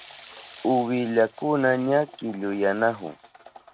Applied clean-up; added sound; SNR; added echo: neural mask model RNNoise.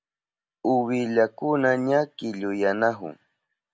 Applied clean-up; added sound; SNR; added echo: none; none; none; none.